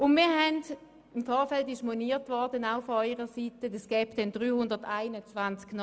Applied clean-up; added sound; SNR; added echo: none; none; none; none.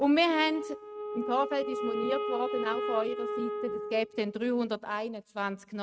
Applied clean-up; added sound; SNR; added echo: neural mask model RNNoise.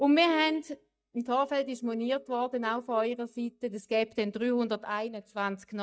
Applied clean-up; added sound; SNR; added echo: neural mask model DeepFilterNet 3.